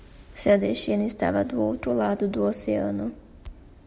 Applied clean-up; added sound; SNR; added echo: none; none; none; none.